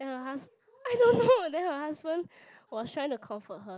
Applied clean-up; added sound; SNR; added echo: none; none; none; none.